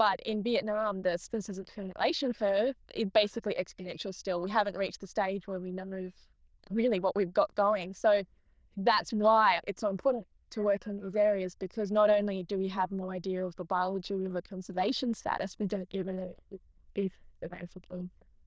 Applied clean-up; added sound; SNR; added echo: neural diffusion model UNIVERSE++.